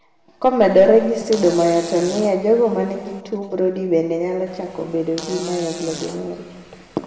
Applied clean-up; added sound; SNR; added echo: none; Fart; 17 dB; reverberation time 1.6 s.